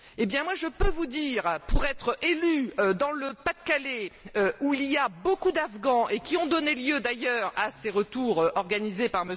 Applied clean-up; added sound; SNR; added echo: none; none; none; none.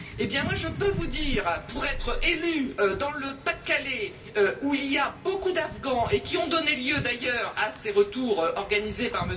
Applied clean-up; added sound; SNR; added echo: none; Wind / Ocean / Boat, Water vehicle; 13 dB; reverberation time 0.3 s.